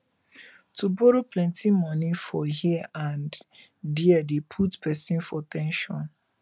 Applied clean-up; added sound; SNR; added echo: none; none; none; none.